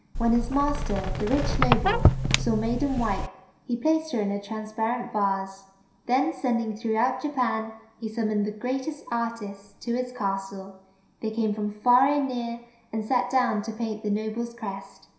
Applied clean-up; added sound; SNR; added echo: none; Squeak; -2 dB; reverberation time 0.7 s.